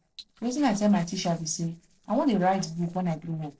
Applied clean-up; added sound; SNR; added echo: neural separator model SepFormer DNS4.